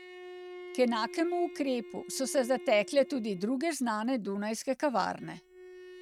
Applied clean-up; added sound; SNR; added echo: neural mask model RNNoise.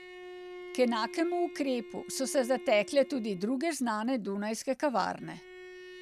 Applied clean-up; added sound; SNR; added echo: none; Bowed string instrument; 15 dB; none.